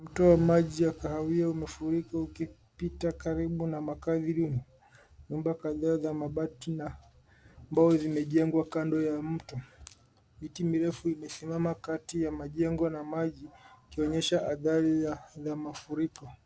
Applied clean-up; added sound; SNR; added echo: none; none; none; none.